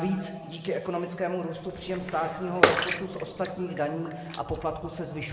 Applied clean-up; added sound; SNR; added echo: none; Bathtub (filling or washing) / Water / Splash, splatter; -1 dB; reverberation time 1.9 s.